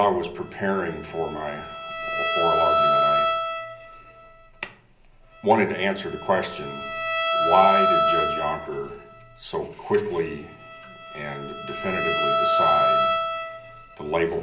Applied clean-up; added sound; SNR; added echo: none; Bowed string instrument; -2 dB; reverberation time 0.5 s.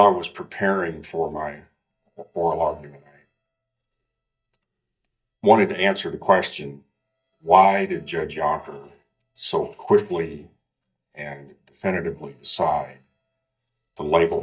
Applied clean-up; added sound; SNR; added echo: neural mask model DeepFilterNet 3.